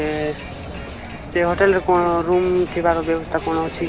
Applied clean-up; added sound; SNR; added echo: none; Crowd; 11 dB; none.